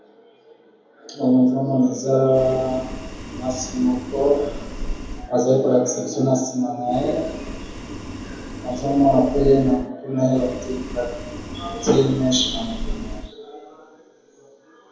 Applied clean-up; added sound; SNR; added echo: none; Boiling; 9 dB; reverberation time 1.8 s.